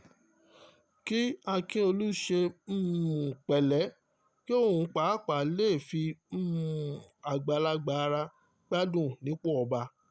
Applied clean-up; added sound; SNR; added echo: none; none; none; none.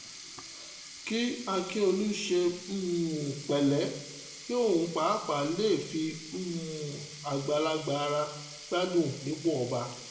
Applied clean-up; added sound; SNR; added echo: none; Sink (filling or washing); 15 dB; reverberation time 0.9 s.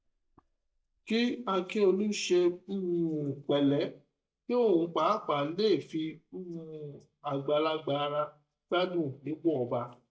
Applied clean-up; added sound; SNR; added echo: neural mask model DeepFilterNet 3.